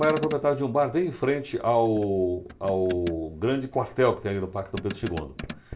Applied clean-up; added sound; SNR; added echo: none; Motor vehicle (road); 17 dB; reverberation time 0.3 s.